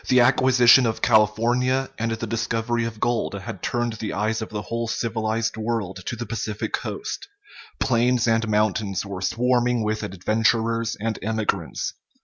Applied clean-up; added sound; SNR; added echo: none; none; none; none.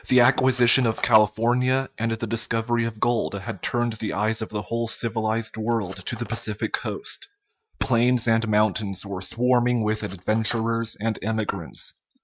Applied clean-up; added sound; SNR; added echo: neural mask model RNNoise.